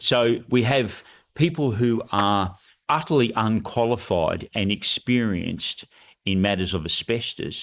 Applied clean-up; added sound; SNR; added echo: neural mask model Resemble Enhance denoiser.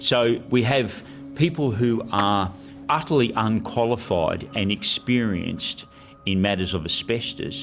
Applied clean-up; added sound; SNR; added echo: none; Clapping; 14 dB; none.